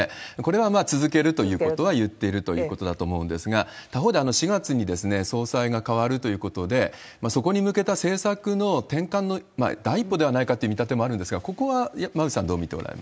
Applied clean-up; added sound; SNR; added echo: none; none; none; none.